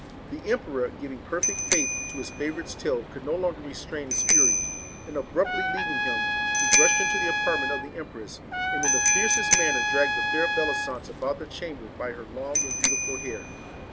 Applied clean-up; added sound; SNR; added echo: none; Bicycle bell + Trumpet; -5 dB; none.